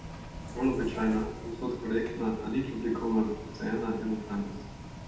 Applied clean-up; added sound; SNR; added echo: none; Bus; 10 dB; reverberation time 0.8 s.